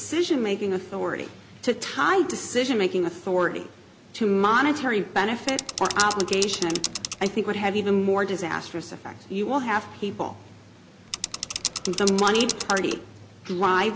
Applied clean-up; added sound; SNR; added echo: none; Mechanisms / Bicycle; 7 dB; none.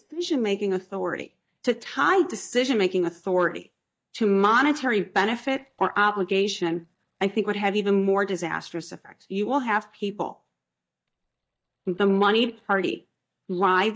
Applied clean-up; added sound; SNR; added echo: neural mask model DeepFilterNet 3.